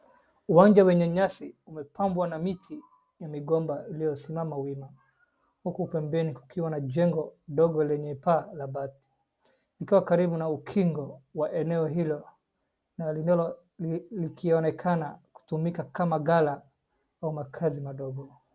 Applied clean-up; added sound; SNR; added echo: none; none; none; none.